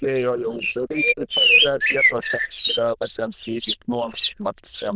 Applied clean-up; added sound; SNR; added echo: neural diffusion model UNIVERSE++.